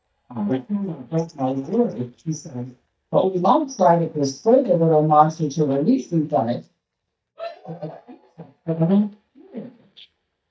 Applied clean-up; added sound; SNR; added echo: neural mask model DeepFilterNet 3.